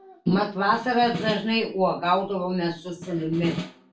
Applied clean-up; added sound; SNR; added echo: none; Snare drum; 11 dB; reverberation time 0.3 s.